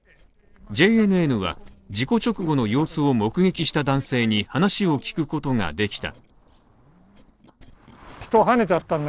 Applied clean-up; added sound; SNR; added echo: neural separator model SepFormer DNS4.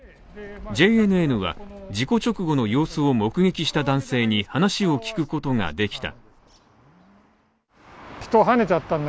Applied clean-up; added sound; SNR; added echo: none; none; none; none.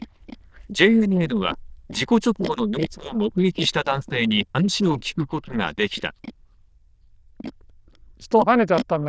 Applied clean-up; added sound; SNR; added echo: neural diffusion model UNIVERSE++.